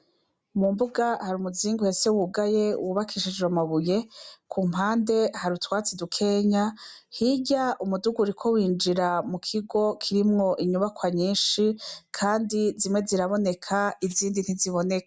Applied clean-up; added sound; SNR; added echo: none; none; none; none.